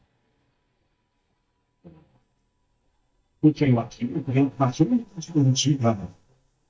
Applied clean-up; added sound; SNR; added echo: neural mask model DeepFilterNet 3.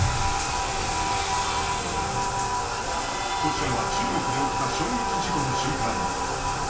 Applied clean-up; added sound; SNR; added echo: none; Bathtub (filling or washing); -4 dB; reverberation time 0.3 s.